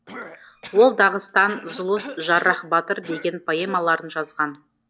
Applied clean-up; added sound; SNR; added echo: none; Cough; 18 dB; none.